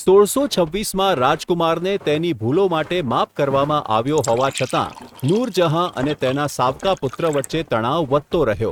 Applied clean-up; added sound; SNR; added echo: neural mask model RNNoise.